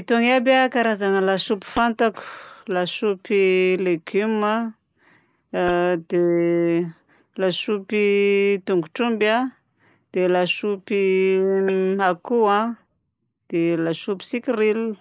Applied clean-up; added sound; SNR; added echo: neural mask model Resemble Enhance denoiser.